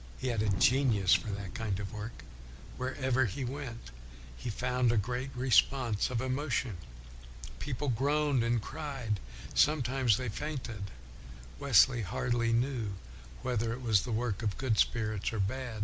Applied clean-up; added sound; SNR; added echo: none; Thunder; 15 dB; none.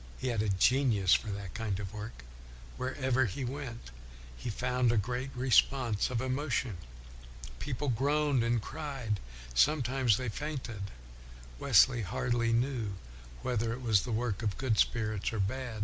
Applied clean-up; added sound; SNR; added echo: none; none; none; none.